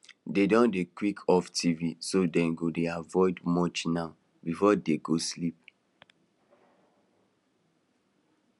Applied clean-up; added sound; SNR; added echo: none; none; none; none.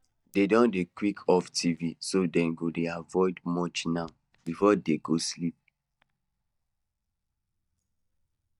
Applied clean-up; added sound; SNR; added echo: neural mask model DeepFilterNet 3.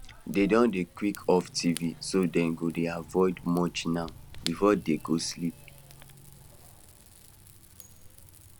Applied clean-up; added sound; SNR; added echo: none; Fire / Rain; 17 dB; none.